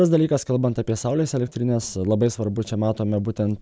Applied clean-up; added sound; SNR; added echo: none; none; none; none.